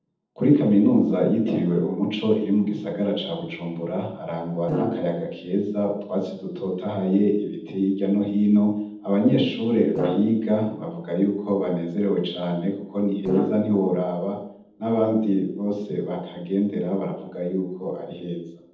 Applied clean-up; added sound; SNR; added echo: neural separator model SepFormer DNS4.